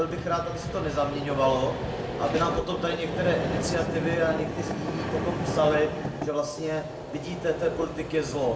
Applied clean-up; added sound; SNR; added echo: none; Vehicle; 3 dB; reverberation time 0.7 s.